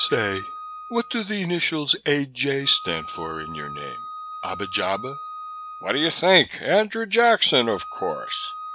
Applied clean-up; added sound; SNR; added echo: none; Wind instrument, woodwind instrument; 13 dB; none.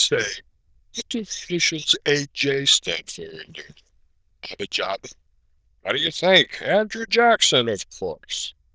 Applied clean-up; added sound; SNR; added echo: neural diffusion model UNIVERSE++.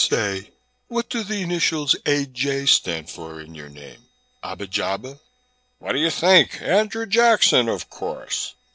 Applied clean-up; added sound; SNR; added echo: neural separator model SepFormer DNS4.